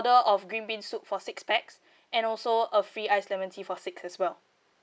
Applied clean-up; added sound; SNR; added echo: none; none; none; none.